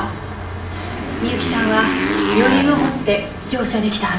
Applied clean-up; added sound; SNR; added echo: none; Motorcycle; 3 dB; reverberation time 0.5 s.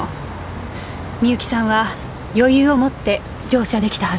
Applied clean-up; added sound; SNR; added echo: none; none; none; none.